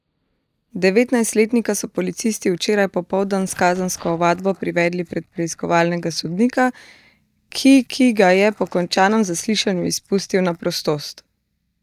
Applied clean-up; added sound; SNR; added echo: neural mask model DeepFilterNet 3.